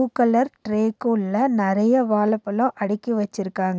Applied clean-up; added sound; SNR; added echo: none; none; none; none.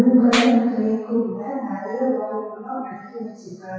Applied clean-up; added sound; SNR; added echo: classical method WPE with log-MMSE.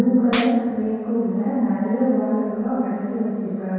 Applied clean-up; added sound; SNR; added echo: none; Clapping; 17 dB; reverberation time 2.0 s.